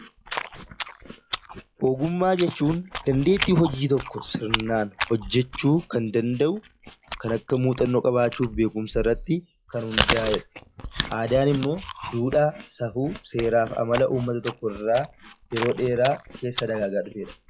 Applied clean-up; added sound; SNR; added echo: classical method log-MMSE.